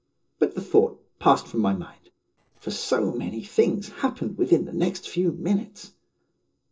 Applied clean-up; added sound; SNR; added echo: neural separator model SepFormer DNS4.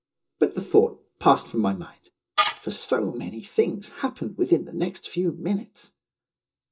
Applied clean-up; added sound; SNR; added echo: neural mask model DeepFilterNet 3.